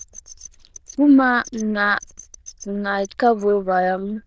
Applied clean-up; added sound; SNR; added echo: neural diffusion model UNIVERSE++.